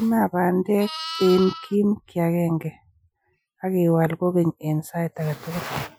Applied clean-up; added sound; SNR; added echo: classical method Wiener filter.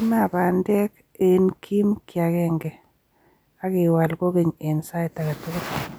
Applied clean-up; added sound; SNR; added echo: none; none; none; none.